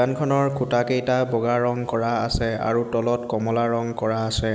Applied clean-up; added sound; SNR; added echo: none; none; none; none.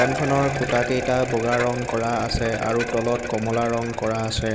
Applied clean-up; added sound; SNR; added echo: none; Bicycle; 7 dB; none.